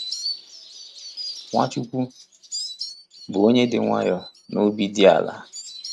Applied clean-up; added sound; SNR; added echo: neural mask model RNNoise.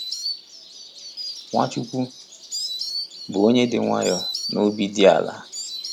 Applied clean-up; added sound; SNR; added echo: none; Insect; 10 dB; none.